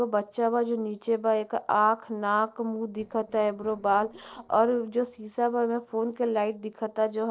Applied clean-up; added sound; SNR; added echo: neural separator model SepFormer DNS4.